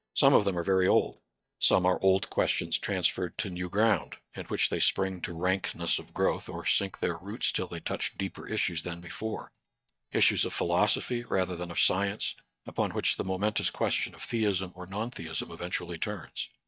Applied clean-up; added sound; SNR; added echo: neural mask model DeepFilterNet 3.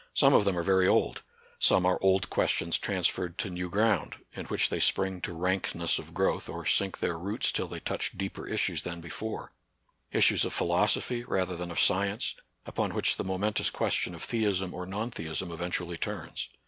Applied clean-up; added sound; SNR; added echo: none; none; none; none.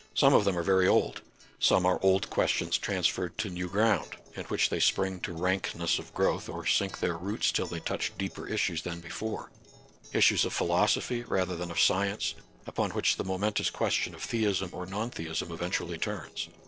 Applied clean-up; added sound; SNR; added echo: neural separator model SepFormer DNS4.